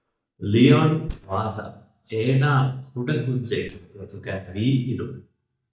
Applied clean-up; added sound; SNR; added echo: neural mask model DeepFilterNet 3.